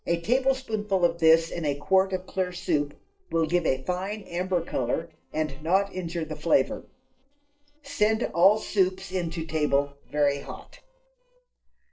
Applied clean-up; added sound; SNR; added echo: neural separator model SepFormer DNS4.